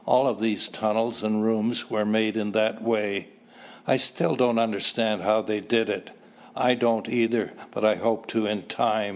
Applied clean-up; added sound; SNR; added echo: none; none; none; none.